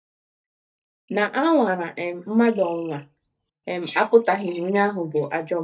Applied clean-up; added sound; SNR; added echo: neural mask model DeepFilterNet 3.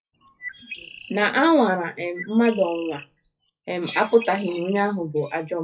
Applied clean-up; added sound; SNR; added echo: classical method WPE with log-MMSE.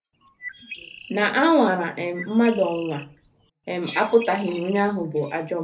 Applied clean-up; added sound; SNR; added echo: none; Bird; 18 dB; reverberation time 0.3 s.